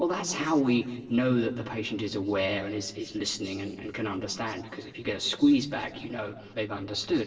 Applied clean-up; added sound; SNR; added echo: neural separator model SepFormer DNS4.